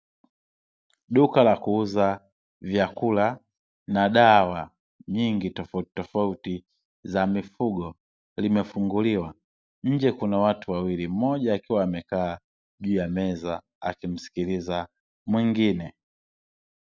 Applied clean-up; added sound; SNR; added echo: none; none; none; none.